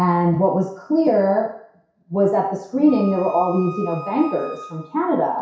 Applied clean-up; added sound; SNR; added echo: none; Wind instrument, woodwind instrument; 16 dB; reverberation time 0.6 s.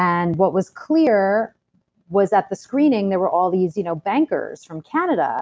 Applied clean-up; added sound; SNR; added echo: none; none; none; none.